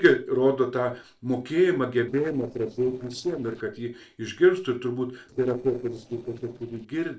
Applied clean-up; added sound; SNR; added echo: neural separator model SepFormer DNS4.